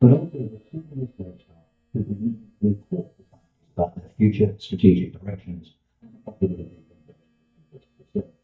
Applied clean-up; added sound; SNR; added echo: neural mask model DeepFilterNet 3.